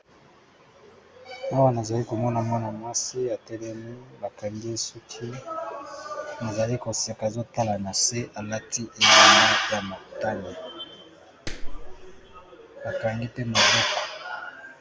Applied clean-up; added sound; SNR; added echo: none; Clapping; 4 dB; none.